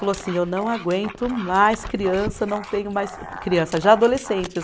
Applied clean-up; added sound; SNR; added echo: none; Dog; 14 dB; none.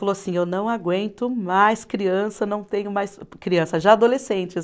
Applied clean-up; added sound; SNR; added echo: none; none; none; none.